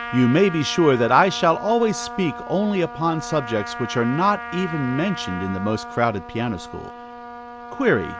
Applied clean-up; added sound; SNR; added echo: none; Trumpet; 11 dB; none.